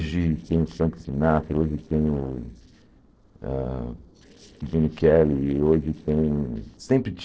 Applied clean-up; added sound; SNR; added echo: neural separator model SepFormer DNS4.